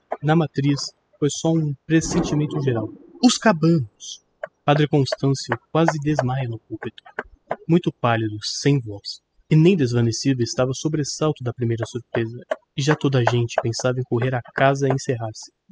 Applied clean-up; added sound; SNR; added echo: classical method spectral subtraction.